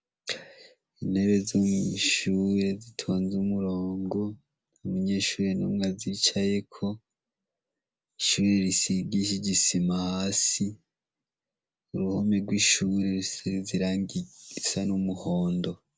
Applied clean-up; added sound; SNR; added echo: none; none; none; none.